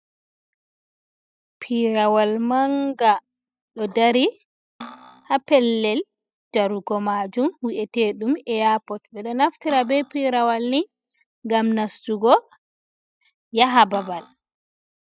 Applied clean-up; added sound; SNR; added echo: classical method spectral subtraction.